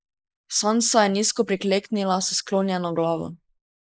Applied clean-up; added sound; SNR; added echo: neural mask model Resemble Enhance denoiser.